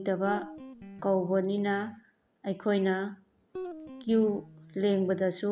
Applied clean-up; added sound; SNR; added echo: none; Guitar; 14 dB; none.